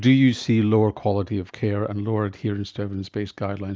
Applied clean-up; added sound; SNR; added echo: none; none; none; none.